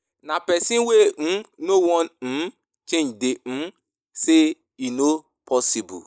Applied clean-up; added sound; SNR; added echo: neural mask model Resemble Enhance denoiser.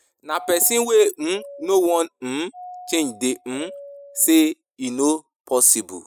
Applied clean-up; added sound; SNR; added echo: classical method spectral subtraction.